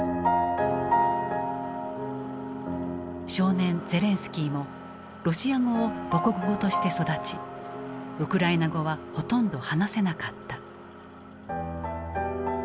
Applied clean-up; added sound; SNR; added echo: none; Motor vehicle (road); 20 dB; none.